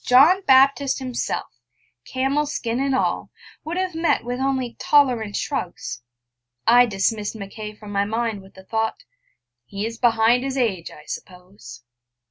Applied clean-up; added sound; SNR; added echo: none; none; none; none.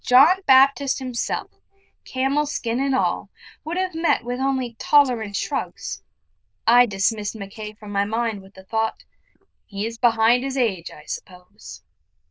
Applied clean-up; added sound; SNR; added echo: neural diffusion model UNIVERSE++.